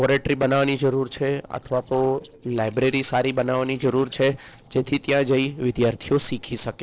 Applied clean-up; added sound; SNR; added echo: neural separator model SepFormer DNS4.